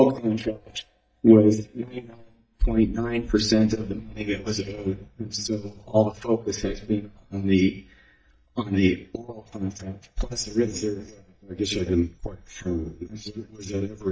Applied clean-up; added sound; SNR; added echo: neural mask model DeepFilterNet 3.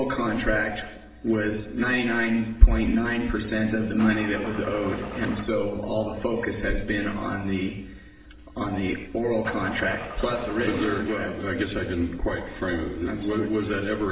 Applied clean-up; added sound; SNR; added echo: none; Engine starting / Car; 13 dB; reverberation time 0.9 s.